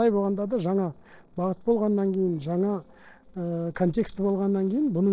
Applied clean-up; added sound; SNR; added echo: neural separator model SepFormer DNS4.